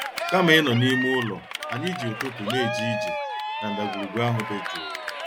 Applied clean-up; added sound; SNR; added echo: none; Cheering; 4 dB; none.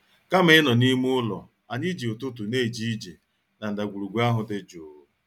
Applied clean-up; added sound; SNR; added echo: none; none; none; none.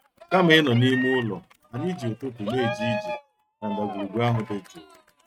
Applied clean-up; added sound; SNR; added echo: neural mask model RNNoise.